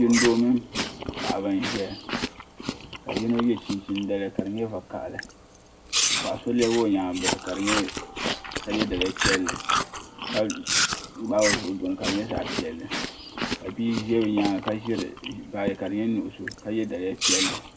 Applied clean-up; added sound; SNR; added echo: none; Chewing, mastication; 3 dB; reverberation time 0.3 s.